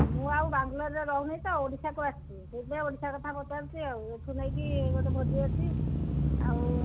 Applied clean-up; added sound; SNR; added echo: none; Engine starting / Accelerating, revving, vroom / Motor vehicle (road); -3 dB; none.